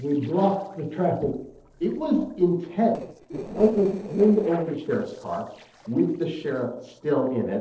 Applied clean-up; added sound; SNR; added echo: neural separator model SepFormer DNS4.